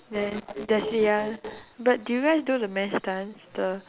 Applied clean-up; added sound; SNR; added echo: none; none; none; none.